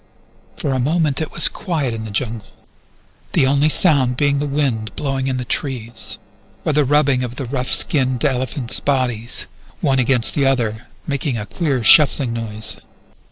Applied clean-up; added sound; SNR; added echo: neural separator model SepFormer DNS4.